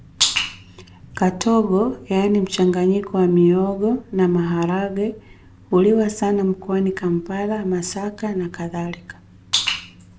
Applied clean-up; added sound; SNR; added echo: none; none; none; none.